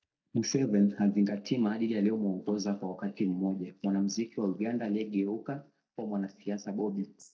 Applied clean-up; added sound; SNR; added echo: neural mask model DeepFilterNet 3.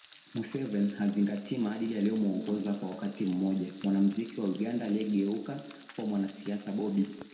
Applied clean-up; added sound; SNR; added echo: none; Frying (food); 15 dB; reverberation time 0.6 s.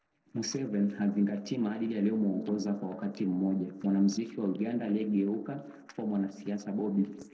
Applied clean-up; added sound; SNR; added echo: neural separator model SepFormer DNS4.